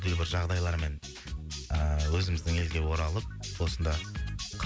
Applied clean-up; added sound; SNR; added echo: none; none; none; none.